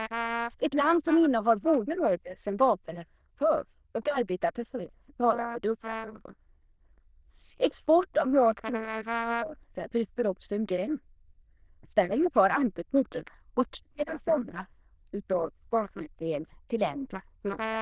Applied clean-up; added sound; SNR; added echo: neural diffusion model UNIVERSE++.